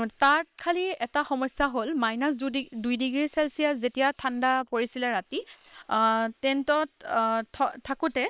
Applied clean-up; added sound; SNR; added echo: neural separator model SepFormer WHAM!.